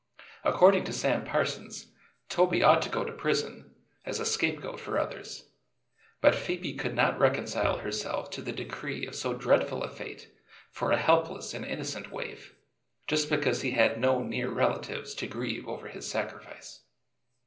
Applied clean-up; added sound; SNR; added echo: neural separator model SepFormer DNS4.